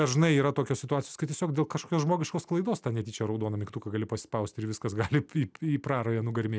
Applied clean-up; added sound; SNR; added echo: none; none; none; none.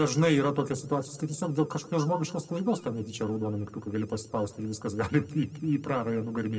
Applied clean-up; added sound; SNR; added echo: neural separator model SepFormer DNS4.